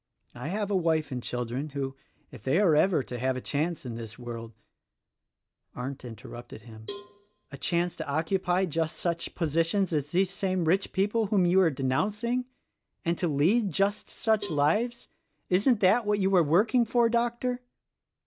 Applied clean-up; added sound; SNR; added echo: none; Cowbell; 20 dB; none.